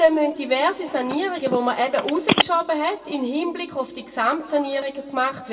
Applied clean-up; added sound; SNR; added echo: none; Telephone; 4 dB; reverberation time 1.2 s.